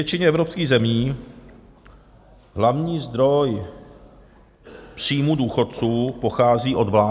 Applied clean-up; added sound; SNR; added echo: none; none; none; none.